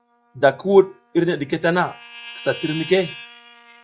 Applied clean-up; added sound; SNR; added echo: classical method log-MMSE.